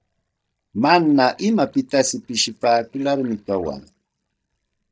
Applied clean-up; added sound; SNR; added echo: neural mask model DeepFilterNet 3.